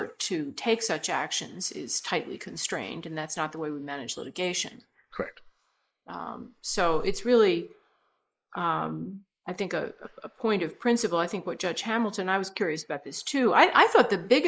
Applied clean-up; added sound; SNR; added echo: neural mask model Resemble Enhance denoiser.